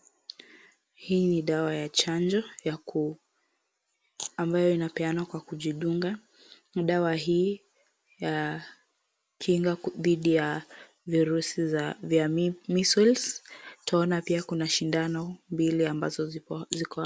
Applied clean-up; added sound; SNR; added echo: none; none; none; none.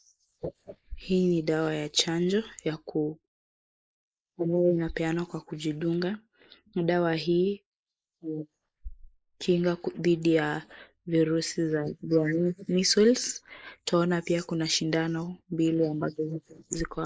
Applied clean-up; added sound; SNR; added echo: neural mask model Resemble Enhance denoiser.